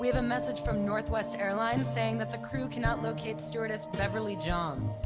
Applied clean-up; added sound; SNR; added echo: none; none; none; none.